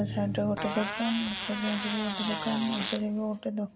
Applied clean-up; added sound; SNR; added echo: none; Fart; 5 dB; none.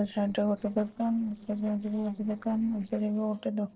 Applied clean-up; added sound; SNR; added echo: neural separator model SepFormer DNS4.